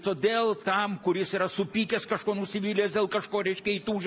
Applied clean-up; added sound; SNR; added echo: none; none; none; none.